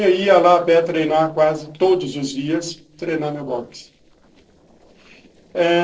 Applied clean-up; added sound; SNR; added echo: neural separator model SepFormer DNS4.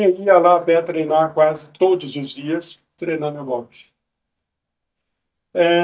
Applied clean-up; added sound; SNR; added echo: neural mask model DeepFilterNet 3.